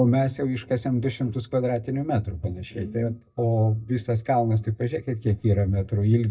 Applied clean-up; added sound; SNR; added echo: neural mask model DeepFilterNet 3.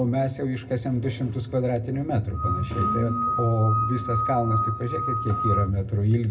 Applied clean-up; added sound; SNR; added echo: none; Screech / Glass; 3 dB; reverberation time 0.2 s.